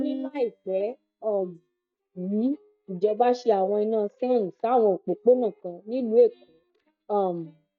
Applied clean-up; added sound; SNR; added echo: neural mask model DeepFilterNet 3.